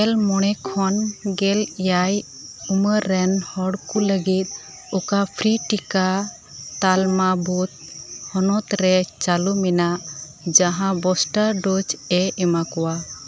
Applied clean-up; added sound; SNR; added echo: none; Bowed string instrument; 17 dB; none.